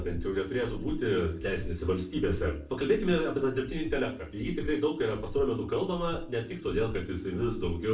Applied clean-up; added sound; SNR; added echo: none; Breathing; 10 dB; reverberation time 0.4 s.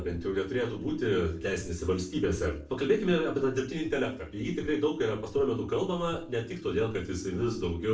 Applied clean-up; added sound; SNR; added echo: neural separator model SepFormer DNS4.